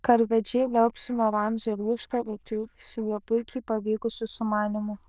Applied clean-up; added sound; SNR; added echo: neural diffusion model UNIVERSE++.